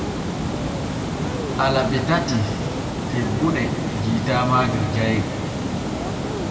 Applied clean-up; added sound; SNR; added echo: none; Water; 1 dB; reverberation time 2.3 s.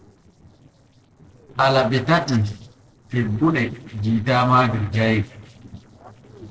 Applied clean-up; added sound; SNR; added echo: neural separator model SepFormer DNS4.